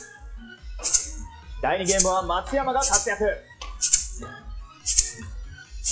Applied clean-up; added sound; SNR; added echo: classical method log-MMSE.